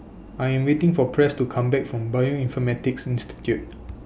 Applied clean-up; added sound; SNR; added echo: none; none; none; none.